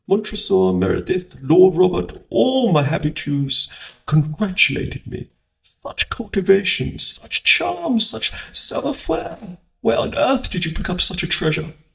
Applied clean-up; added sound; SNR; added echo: neural mask model DeepFilterNet 3.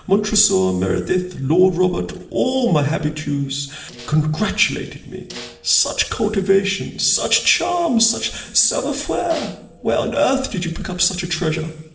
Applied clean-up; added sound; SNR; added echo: neural separator model SepFormer DNS4.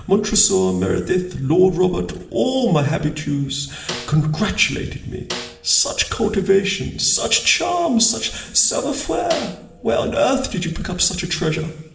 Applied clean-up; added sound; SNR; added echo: none; Snare drum; 14 dB; reverberation time 1.3 s.